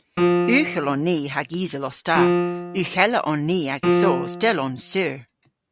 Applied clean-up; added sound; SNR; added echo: none; Piano; 1 dB; none.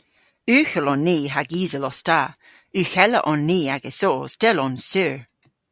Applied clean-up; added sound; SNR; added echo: none; none; none; none.